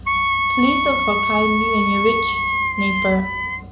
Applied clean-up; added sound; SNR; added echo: none; Wind instrument, woodwind instrument; -2 dB; reverberation time 0.4 s.